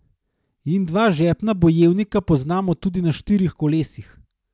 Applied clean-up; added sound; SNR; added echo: none; none; none; none.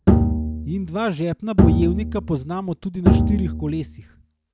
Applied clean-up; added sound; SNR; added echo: none; Bowed string instrument; -4 dB; none.